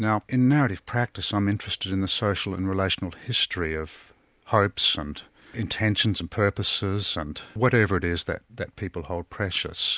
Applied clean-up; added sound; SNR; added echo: none; none; none; none.